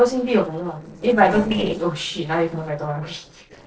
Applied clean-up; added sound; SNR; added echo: neural separator model SepFormer DNS4.